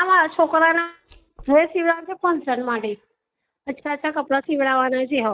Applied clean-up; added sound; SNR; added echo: neural mask model DeepFilterNet 3.